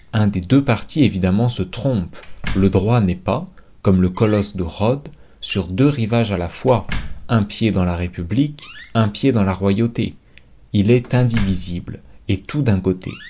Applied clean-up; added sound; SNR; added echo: none; Slam; 14 dB; none.